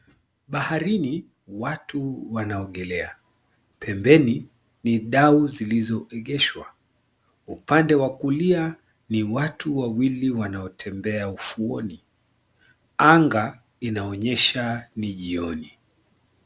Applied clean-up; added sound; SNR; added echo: none; none; none; none.